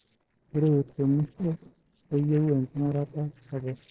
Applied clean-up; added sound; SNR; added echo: neural separator model SepFormer DNS4.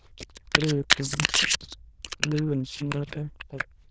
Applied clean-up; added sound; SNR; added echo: neural diffusion model UNIVERSE++.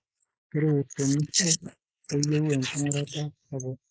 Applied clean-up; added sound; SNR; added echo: neural mask model Resemble Enhance denoiser.